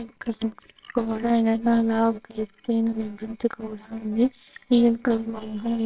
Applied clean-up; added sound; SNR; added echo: neural separator model SepFormer WHAMR!.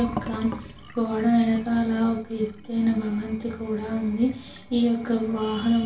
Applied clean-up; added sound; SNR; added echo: none; Fill (with liquid); 17 dB; reverberation time 0.3 s.